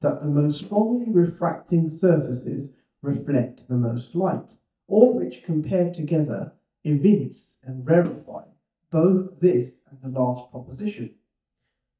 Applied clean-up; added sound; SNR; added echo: neural mask model DeepFilterNet 3.